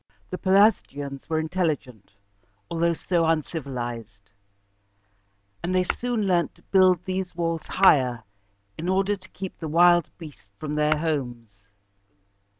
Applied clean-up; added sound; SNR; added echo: none; Tap / Glass; 12 dB; none.